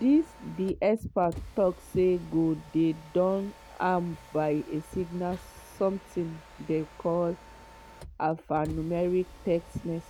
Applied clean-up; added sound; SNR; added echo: none; Mechanisms; 19 dB; none.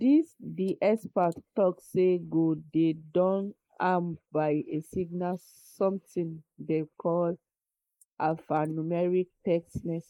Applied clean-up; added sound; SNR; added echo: neural mask model Resemble Enhance denoiser.